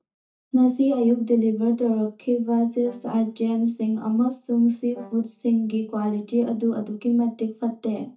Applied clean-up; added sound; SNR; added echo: neural mask model DeepFilterNet 3.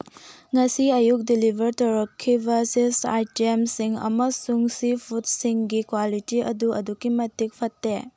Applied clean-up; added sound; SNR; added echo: none; none; none; none.